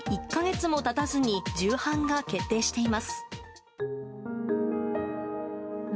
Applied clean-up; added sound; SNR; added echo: none; none; none; none.